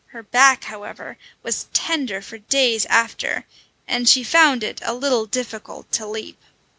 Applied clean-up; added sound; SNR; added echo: none; none; none; none.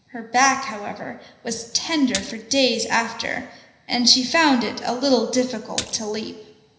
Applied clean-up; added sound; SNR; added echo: none; Splash, splatter; 11 dB; reverberation time 0.9 s.